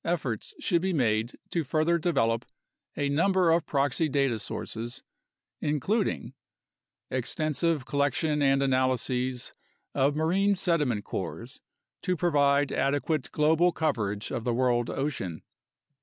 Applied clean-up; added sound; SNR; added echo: none; none; none; none.